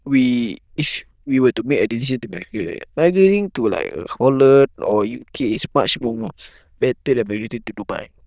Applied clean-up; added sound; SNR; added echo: neural diffusion model UNIVERSE++.